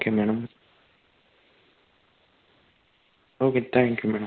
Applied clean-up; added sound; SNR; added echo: none; none; none; none.